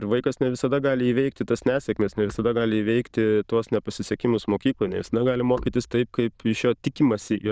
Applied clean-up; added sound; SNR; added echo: neural diffusion model UNIVERSE++.